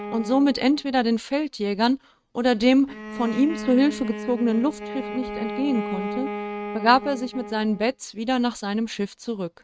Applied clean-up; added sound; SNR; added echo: neural mask model RNNoise.